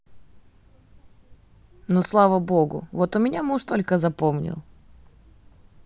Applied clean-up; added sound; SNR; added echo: none; none; none; none.